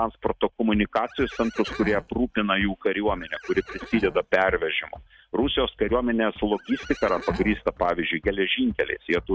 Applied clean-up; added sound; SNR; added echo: neural mask model RNNoise.